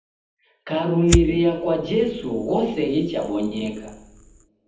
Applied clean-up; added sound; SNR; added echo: none; Fire; 7 dB; reverberation time 0.8 s.